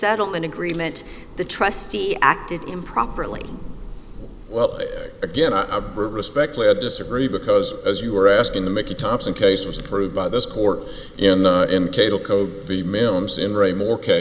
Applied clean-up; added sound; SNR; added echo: none; Thunder / Rain; 16 dB; none.